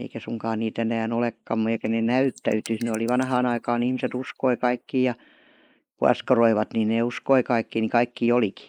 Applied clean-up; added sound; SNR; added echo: neural mask model Resemble Enhance denoiser.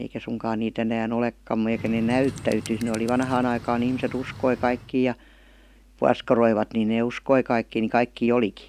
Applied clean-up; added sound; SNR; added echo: none; Bird; 14 dB; none.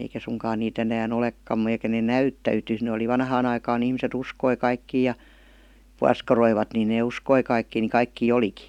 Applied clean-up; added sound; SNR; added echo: none; none; none; none.